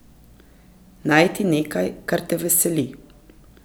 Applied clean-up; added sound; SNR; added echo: none; none; none; none.